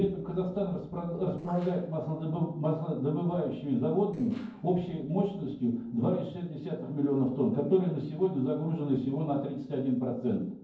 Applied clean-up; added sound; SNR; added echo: neural separator model SepFormer DNS4.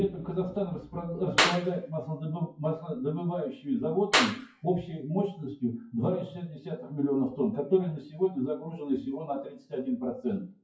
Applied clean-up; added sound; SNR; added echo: classical method WPE with log-MMSE.